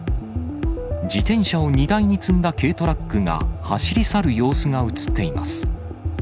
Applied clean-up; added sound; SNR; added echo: none; none; none; none.